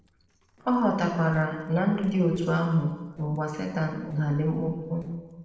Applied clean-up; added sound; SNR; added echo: neural separator model SepFormer DNS4.